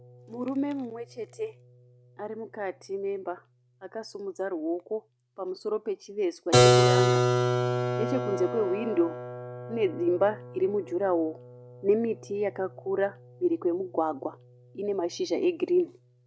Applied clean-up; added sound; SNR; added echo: none; Keyboard (musical); 0 dB; none.